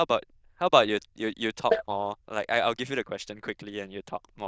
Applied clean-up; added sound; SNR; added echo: neural diffusion model UNIVERSE++.